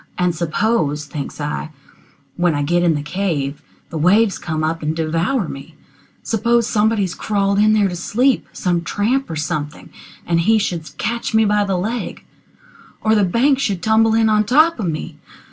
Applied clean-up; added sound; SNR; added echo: none; none; none; none.